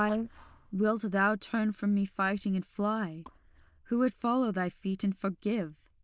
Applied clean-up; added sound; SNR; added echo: neural diffusion model UNIVERSE++.